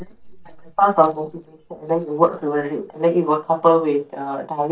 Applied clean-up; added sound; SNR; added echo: neural mask model DeepFilterNet 3.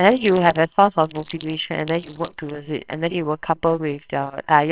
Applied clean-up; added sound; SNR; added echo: neural separator model SepFormer WHAMR!.